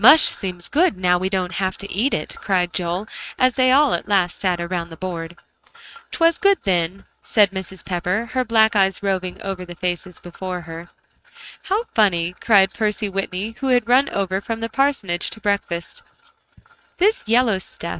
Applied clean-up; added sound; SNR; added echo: neural mask model RNNoise.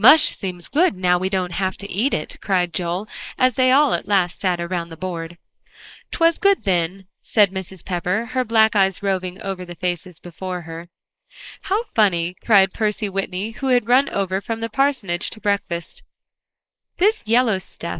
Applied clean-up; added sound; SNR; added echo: neural mask model Resemble Enhance denoiser.